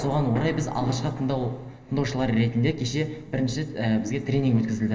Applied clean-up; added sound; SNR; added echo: none; none; none; reverberation time 1.7 s.